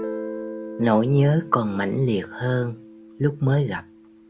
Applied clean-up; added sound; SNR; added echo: none; Guitar; 13 dB; none.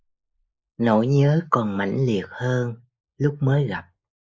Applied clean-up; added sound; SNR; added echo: neural mask model Resemble Enhance denoiser.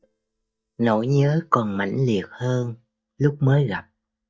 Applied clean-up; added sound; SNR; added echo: neural mask model DeepFilterNet 3.